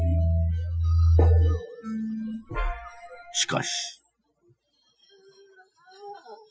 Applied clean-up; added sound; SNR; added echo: classical method Wiener filter.